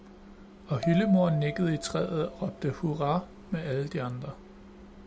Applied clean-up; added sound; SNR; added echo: none; Bell; 11 dB; none.